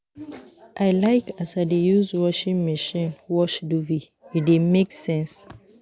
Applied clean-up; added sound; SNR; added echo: none; none; none; none.